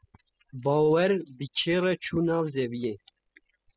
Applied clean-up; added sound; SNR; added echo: classical method spectral subtraction.